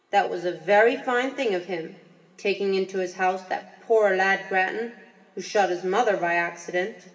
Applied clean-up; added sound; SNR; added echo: none; none; none; reverberation time 1.6 s.